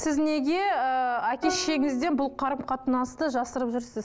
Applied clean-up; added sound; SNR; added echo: none; Plucked string instrument; 11 dB; none.